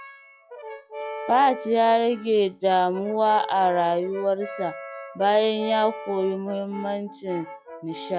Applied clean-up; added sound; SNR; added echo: classical method log-MMSE.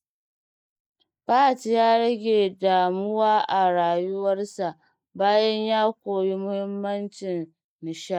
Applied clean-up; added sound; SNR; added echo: neural mask model Resemble Enhance denoiser.